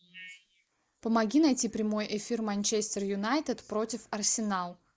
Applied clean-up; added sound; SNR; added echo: neural mask model Resemble Enhance denoiser.